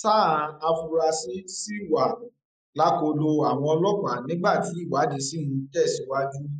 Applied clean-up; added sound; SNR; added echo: neural mask model Resemble Enhance denoiser.